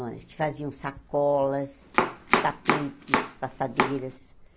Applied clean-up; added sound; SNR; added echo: none; Domestic sounds, home sounds; -3 dB; none.